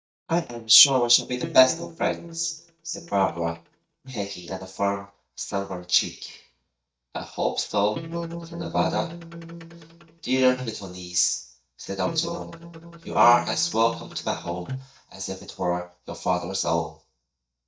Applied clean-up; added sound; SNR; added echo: neural mask model DeepFilterNet 3.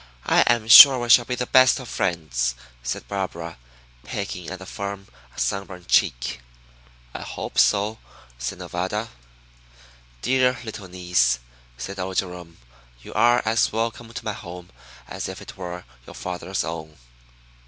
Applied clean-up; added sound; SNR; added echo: none; none; none; none.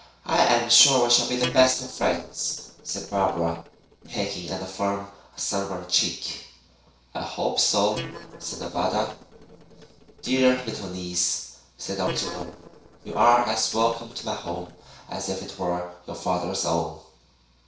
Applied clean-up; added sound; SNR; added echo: neural separator model SepFormer DNS4.